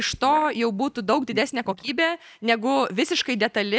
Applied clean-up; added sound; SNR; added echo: neural mask model DeepFilterNet 3.